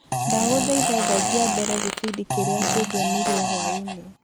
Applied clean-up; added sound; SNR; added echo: none; Fart + Fart; -2 dB; none.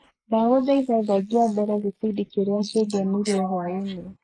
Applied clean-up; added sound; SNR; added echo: neural mask model Resemble Enhance denoiser.